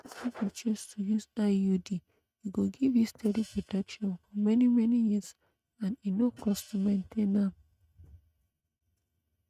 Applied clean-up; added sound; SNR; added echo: neural mask model RNNoise.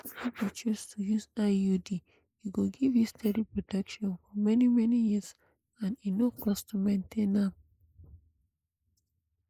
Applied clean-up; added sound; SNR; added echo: neural mask model Resemble Enhance denoiser.